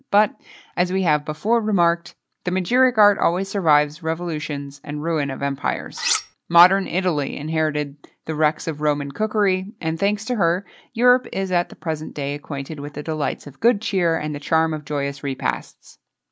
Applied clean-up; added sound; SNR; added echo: none; Cutlery, silverware; 4 dB; none.